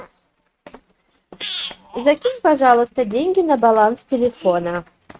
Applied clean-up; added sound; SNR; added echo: neural mask model RNNoise.